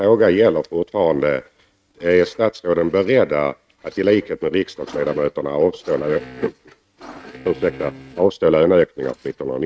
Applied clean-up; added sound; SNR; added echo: neural mask model RNNoise.